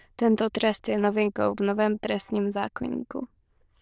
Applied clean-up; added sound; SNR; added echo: neural diffusion model UNIVERSE++.